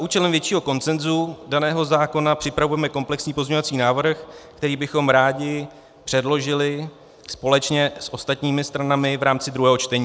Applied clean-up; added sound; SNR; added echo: none; none; none; none.